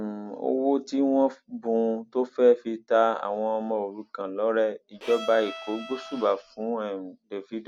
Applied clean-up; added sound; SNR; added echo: none; Bowed string instrument; 13 dB; none.